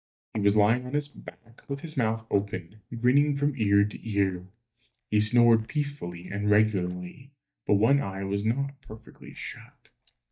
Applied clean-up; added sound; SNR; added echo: neural mask model DeepFilterNet 3.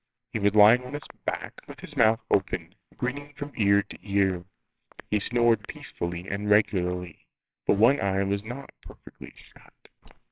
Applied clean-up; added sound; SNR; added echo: neural separator model SepFormer WHAMR!.